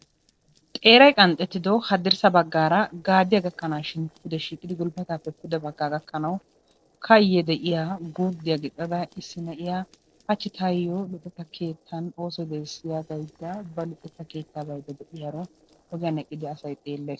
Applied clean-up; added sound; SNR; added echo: neural separator model SepFormer DNS4.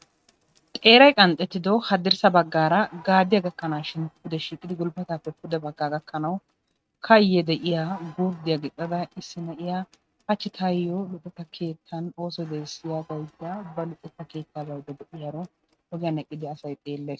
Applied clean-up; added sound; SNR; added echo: neural mask model RNNoise.